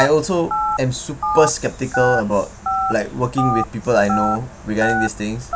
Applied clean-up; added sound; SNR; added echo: none; Telephone; 4 dB; none.